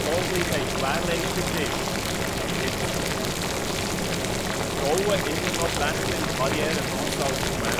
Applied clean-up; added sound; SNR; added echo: none; Boiling; -5 dB; none.